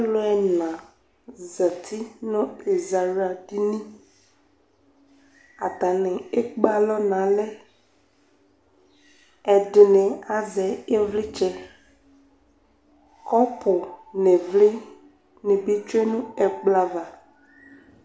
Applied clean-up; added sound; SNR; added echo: none; none; none; none.